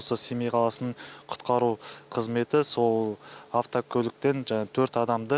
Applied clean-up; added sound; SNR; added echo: none; none; none; none.